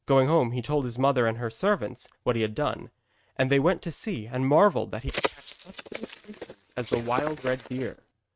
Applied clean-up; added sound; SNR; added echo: neural mask model RNNoise.